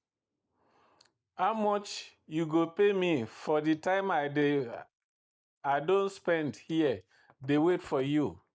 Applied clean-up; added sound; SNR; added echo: neural mask model Resemble Enhance denoiser.